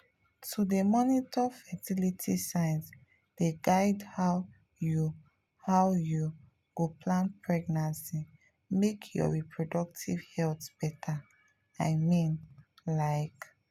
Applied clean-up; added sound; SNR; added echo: none; none; none; none.